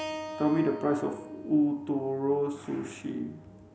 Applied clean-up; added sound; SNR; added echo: none; Keyboard (musical); 13 dB; none.